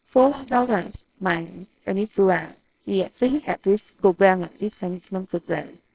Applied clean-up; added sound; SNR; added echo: neural separator model SepFormer WHAMR!.